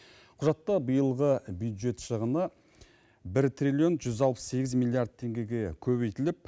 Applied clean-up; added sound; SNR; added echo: none; none; none; none.